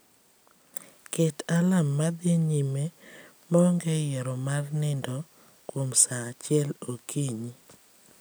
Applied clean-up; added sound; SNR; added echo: none; none; none; none.